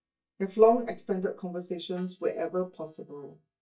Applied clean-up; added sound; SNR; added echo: neural mask model DeepFilterNet 3.